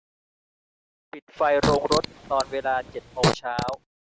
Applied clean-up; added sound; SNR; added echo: none; Fart; 2 dB; none.